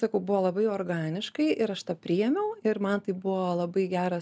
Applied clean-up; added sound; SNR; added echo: none; none; none; none.